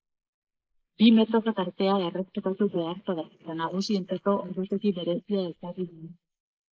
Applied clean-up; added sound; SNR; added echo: neural mask model Resemble Enhance denoiser.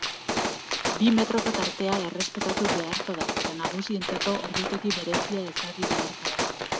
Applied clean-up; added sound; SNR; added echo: none; Gunshot, gunfire; 0 dB; none.